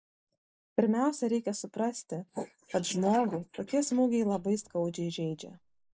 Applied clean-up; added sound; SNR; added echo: neural mask model Resemble Enhance denoiser.